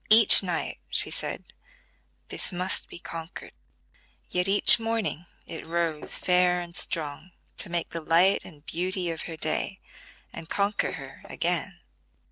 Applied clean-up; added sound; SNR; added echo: none; Shatter; 16 dB; none.